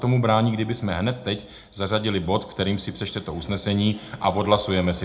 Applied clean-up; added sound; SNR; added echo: none; none; none; reverberation time 0.2 s.